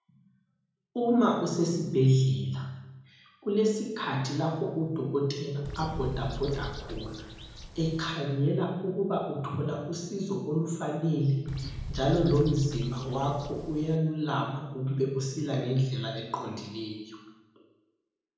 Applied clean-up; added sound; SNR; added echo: none; Bird; 10 dB; reverberation time 0.9 s.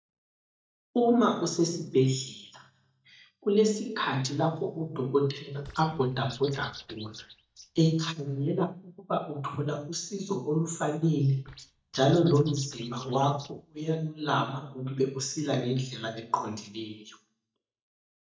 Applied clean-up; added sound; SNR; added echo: neural mask model DeepFilterNet 3.